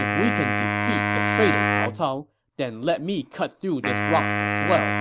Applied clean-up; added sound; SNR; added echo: none; Wind instrument, woodwind instrument; -2 dB; none.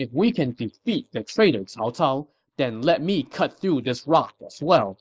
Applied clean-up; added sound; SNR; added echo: neural mask model Resemble Enhance denoiser.